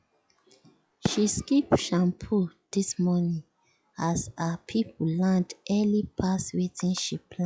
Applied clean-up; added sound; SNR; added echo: classical method log-MMSE.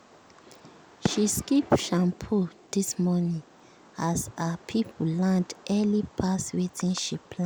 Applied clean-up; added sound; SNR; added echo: none; Fireworks; 15 dB; none.